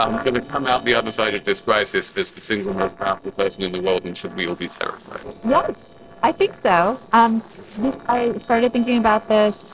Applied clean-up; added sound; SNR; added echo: neural separator model SepFormer DNS4.